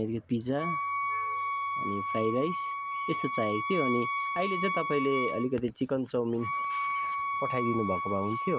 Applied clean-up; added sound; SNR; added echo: none; Wind instrument, woodwind instrument; 1 dB; none.